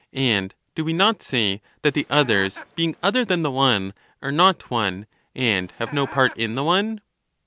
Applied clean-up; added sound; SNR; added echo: none; Chicken, rooster; 18 dB; none.